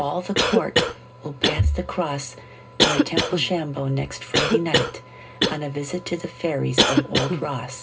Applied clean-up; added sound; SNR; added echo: none; Cough; -2 dB; reverberation time 0.2 s.